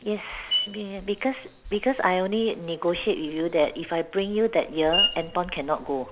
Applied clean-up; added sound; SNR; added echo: none; Screech; 7 dB; none.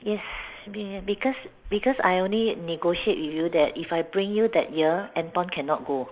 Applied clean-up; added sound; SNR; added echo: neural mask model Resemble Enhance denoiser.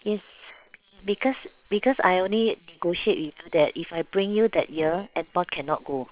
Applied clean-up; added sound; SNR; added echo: neural separator model SepFormer WHAM!.